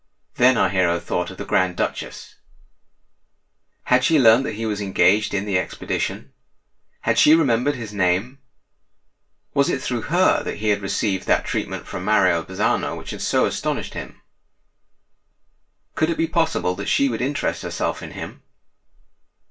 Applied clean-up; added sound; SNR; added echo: none; none; none; reverberation time 0.2 s.